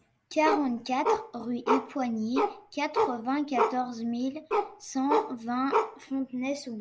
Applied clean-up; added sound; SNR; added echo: none; Bark; 0 dB; none.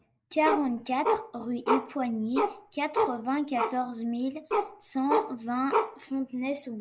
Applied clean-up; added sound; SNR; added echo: neural mask model Resemble Enhance denoiser.